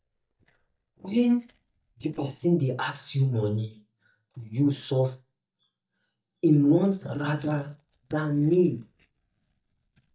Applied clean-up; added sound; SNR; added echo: neural mask model DeepFilterNet 3.